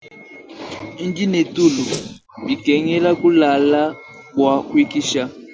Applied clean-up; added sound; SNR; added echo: none; Rattle (instrument); 19 dB; none.